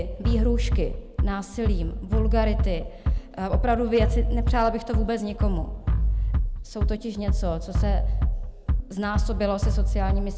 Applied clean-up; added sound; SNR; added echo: none; Bass drum; -5 dB; none.